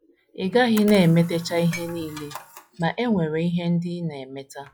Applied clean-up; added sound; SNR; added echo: classical method log-MMSE.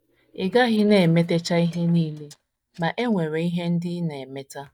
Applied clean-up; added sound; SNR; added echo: neural mask model DeepFilterNet 3.